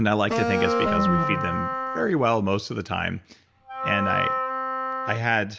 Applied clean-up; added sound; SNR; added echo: none; Wind instrument, woodwind instrument + Wind instrument, woodwind instrument; 0 dB; none.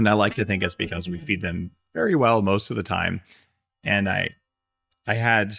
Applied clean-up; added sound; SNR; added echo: neural mask model DeepFilterNet 3.